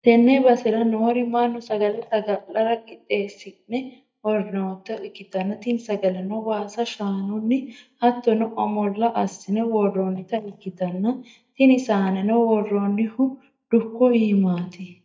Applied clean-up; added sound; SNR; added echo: neural mask model DeepFilterNet 3.